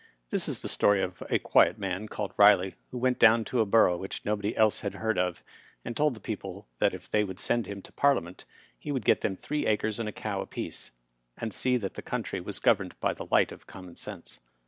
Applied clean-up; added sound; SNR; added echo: none; none; none; none.